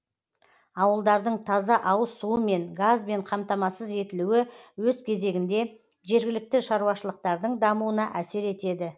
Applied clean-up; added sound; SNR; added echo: none; none; none; none.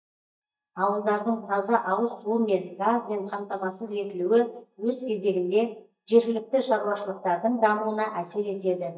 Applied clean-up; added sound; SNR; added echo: neural mask model DeepFilterNet 3.